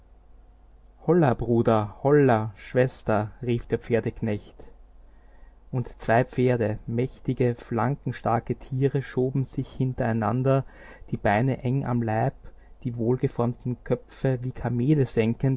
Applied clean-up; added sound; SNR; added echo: none; none; none; none.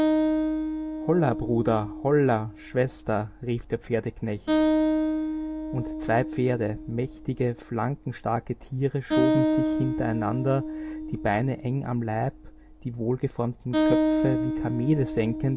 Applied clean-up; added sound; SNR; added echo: none; Acoustic guitar; 1 dB; none.